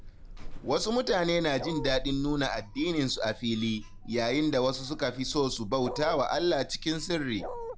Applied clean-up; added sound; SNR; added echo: none; Alarm + Bark; 11 dB; none.